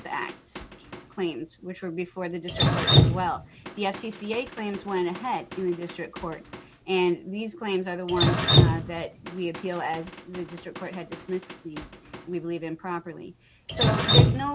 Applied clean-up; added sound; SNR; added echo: none; Drip; -4 dB; none.